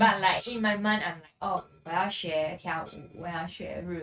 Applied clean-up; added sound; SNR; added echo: neural mask model RNNoise.